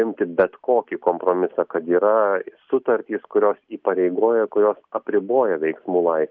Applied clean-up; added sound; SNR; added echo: none; none; none; none.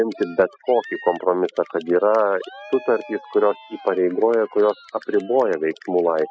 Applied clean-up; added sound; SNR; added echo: classical method spectral subtraction.